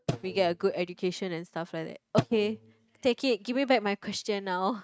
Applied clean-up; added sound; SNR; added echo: neural mask model RNNoise.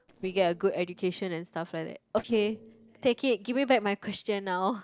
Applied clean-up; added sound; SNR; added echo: neural separator model SepFormer DNS4.